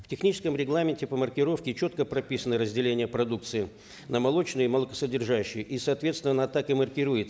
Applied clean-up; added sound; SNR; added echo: none; none; none; none.